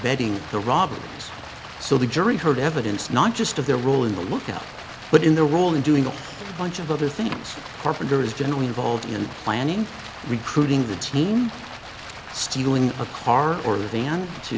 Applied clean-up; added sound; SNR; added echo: none; Stream; 15 dB; none.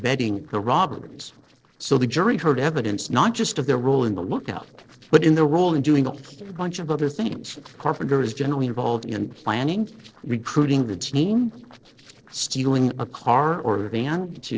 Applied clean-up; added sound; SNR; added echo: neural separator model SepFormer DNS4.